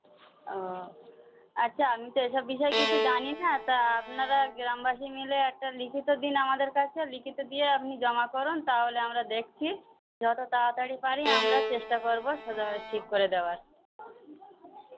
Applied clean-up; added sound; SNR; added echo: none; Bowed string instrument; 3 dB; none.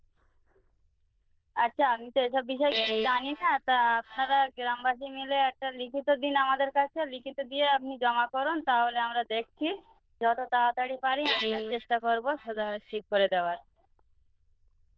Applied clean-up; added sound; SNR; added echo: neural diffusion model UNIVERSE++.